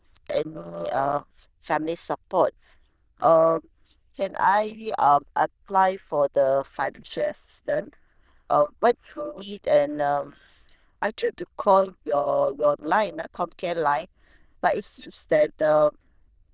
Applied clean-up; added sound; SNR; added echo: neural diffusion model UNIVERSE++.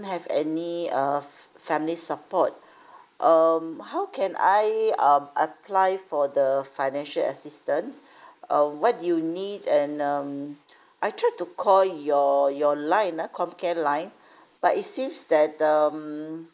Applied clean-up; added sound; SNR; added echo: neural mask model Resemble Enhance denoiser.